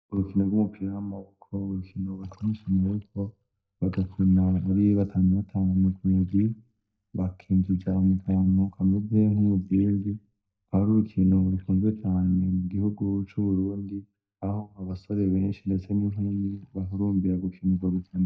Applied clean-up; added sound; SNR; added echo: neural mask model DeepFilterNet 3.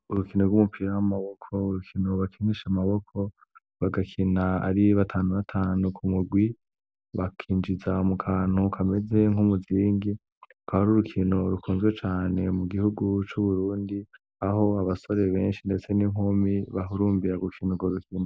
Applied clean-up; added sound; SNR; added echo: none; none; none; none.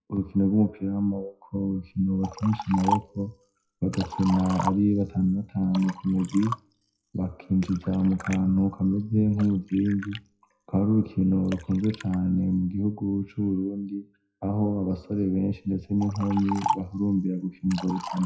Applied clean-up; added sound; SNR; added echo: classical method WPE with log-MMSE.